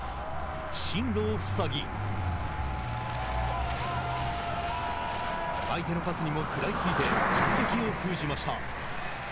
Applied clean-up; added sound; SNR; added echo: none; Mechanisms / Bicycle + Cricket; -1 dB; none.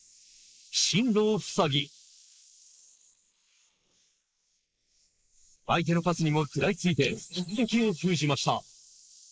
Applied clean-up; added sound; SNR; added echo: neural mask model Resemble Enhance denoiser.